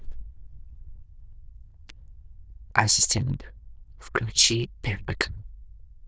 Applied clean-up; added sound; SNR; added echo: neural diffusion model UNIVERSE++.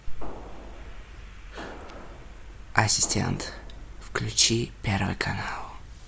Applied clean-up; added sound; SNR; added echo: none; Fireworks; 17 dB; none.